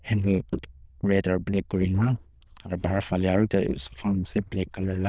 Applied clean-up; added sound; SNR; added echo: neural diffusion model UNIVERSE++.